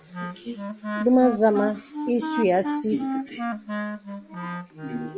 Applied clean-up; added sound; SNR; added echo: none; Wind instrument, woodwind instrument; 6 dB; none.